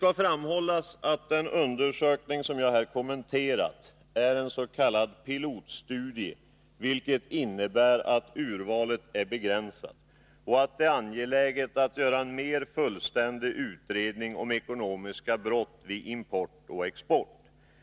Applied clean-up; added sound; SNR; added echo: none; none; none; none.